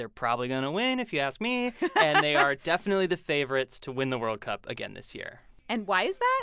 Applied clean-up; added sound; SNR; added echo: none; none; none; none.